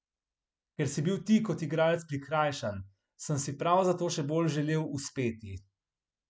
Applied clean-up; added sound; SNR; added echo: none; none; none; none.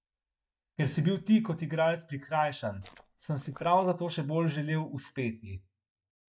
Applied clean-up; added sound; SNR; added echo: neural mask model DeepFilterNet 3.